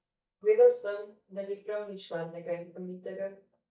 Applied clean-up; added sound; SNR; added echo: neural mask model DeepFilterNet 3.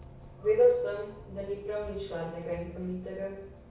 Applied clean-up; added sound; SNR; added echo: none; Bus; 17 dB; reverberation time 0.6 s.